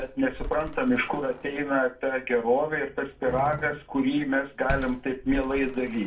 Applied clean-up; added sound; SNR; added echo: none; Slam; 12 dB; reverberation time 0.2 s.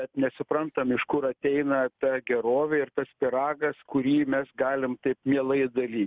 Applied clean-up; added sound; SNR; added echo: none; none; none; none.